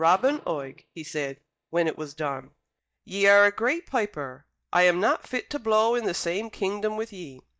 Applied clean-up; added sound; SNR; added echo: neural mask model DeepFilterNet 3.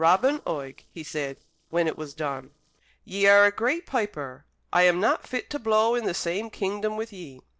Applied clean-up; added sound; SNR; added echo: neural separator model SepFormer DNS4.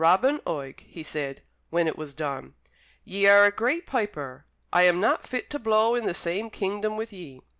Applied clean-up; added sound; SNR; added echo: none; none; none; none.